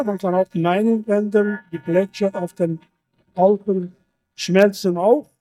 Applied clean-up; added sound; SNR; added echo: neural mask model DeepFilterNet 3.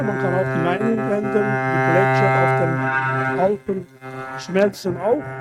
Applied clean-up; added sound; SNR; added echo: neural mask model RNNoise.